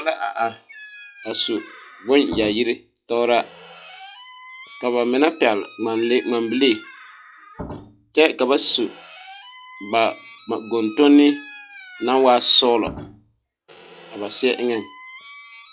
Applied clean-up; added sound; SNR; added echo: classical method log-MMSE.